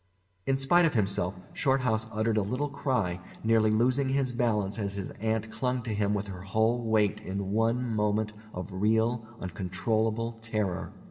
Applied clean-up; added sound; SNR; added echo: none; none; none; reverberation time 1.5 s.